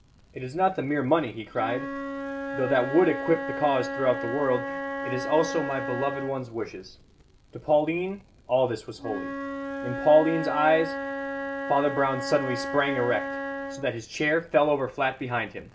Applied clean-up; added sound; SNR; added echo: none; Wind instrument, woodwind instrument; 7 dB; none.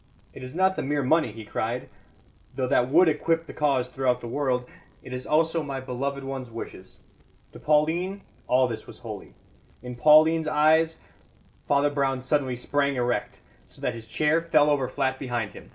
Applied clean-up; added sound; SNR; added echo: none; none; none; none.